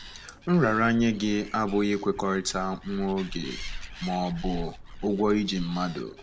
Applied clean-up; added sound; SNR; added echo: none; Animal; 12 dB; none.